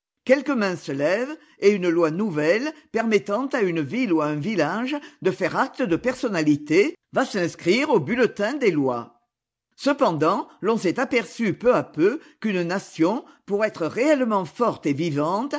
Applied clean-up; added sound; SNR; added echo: none; none; none; none.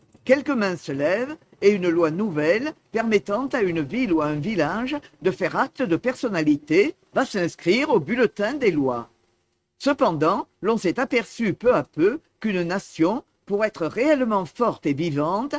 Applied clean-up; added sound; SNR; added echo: neural mask model RNNoise.